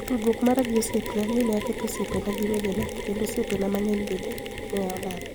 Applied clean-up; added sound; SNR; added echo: none; Mechanisms; 6 dB; none.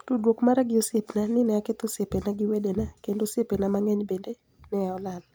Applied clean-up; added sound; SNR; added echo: none; none; none; none.